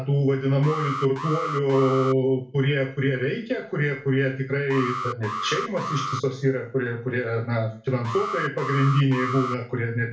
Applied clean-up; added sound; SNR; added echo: none; Alarm; 7 dB; reverberation time 0.4 s.